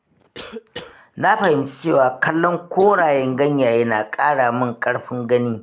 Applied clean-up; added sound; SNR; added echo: neural mask model Resemble Enhance denoiser.